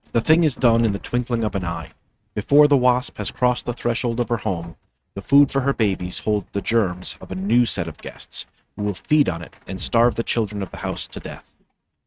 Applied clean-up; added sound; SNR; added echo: neural mask model RNNoise.